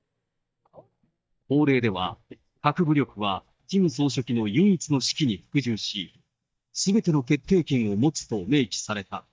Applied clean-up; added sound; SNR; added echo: neural mask model DeepFilterNet 3.